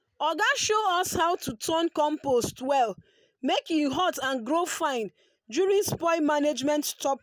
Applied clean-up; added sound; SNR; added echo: none; none; none; none.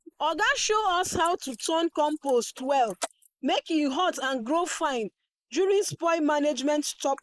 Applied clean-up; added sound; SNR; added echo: neural mask model Resemble Enhance denoiser.